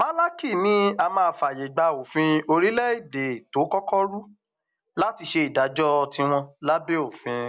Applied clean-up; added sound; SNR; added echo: none; none; none; none.